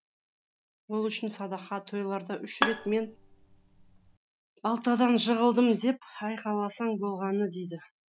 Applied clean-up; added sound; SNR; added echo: none; Bowed string instrument; 5 dB; none.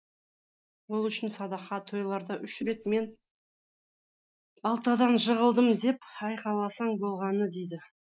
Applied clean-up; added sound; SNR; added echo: neural mask model Resemble Enhance denoiser.